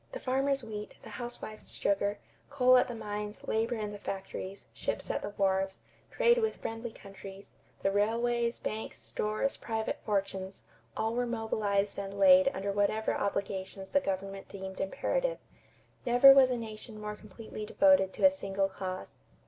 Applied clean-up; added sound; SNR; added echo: none; none; none; none.